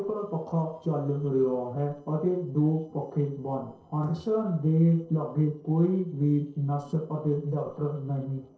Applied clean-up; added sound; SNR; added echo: neural separator model SepFormer DNS4.